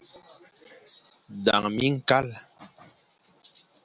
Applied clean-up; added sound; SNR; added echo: none; none; none; none.